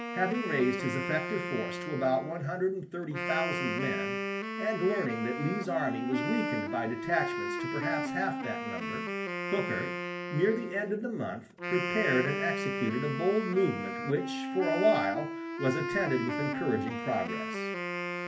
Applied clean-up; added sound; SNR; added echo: none; Wind instrument, woodwind instrument; 3 dB; reverberation time 0.3 s.